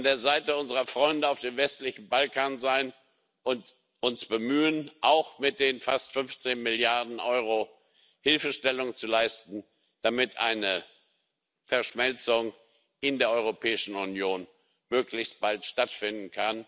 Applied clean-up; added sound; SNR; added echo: none; none; none; none.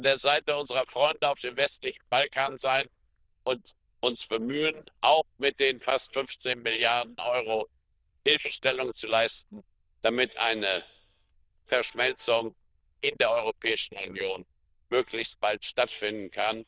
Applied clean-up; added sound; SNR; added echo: neural diffusion model UNIVERSE++.